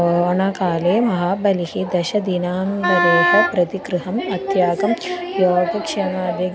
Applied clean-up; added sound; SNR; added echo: none; Wind instrument, woodwind instrument; 0 dB; none.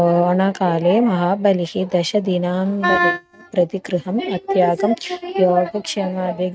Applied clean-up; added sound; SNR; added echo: neural mask model RNNoise.